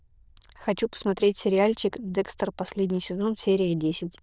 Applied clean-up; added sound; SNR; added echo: neural diffusion model UNIVERSE++.